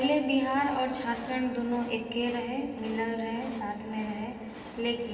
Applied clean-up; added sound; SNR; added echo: none; Train; 17 dB; reverberation time 2.6 s.